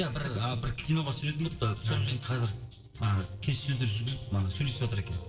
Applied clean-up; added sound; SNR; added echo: neural separator model SepFormer DNS4.